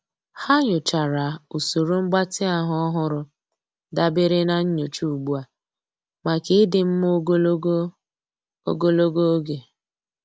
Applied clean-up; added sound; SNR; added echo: none; none; none; none.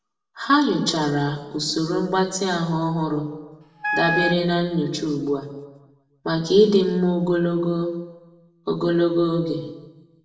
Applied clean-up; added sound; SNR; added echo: none; Wind instrument, woodwind instrument; 3 dB; reverberation time 0.9 s.